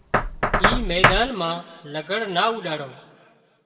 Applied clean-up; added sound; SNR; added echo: none; Knock; -2 dB; reverberation time 1.3 s.